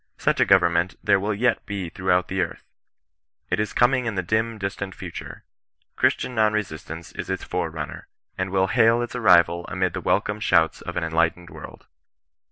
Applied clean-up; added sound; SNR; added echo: none; none; none; none.